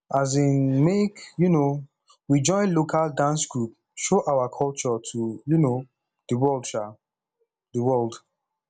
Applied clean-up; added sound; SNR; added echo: none; none; none; none.